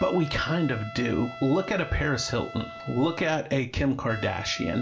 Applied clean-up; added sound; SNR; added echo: none; Trumpet; 14 dB; reverberation time 0.3 s.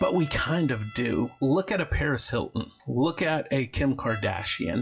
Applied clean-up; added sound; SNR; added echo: classical method WPE with log-MMSE.